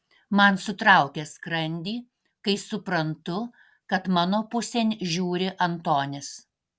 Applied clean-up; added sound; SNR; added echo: none; none; none; none.